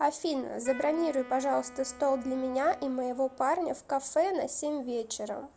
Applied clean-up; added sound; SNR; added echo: none; Wind instrument, woodwind instrument; 19 dB; none.